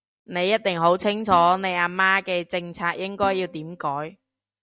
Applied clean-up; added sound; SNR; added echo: neural mask model DeepFilterNet 3.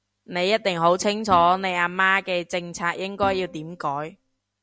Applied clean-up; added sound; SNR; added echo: none; Bowed string instrument; 18 dB; none.